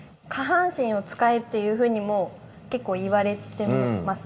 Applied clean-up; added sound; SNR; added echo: none; none; none; reverberation time 1.0 s.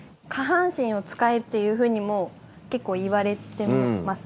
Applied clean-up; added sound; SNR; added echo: none; none; none; none.